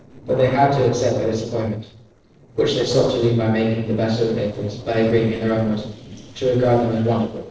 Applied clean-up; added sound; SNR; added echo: neural separator model SepFormer DNS4.